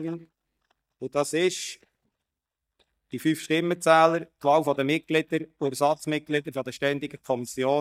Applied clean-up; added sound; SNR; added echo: neural mask model DeepFilterNet 3.